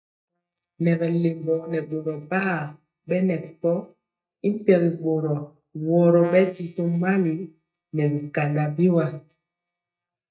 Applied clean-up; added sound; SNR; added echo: neural mask model DeepFilterNet 3.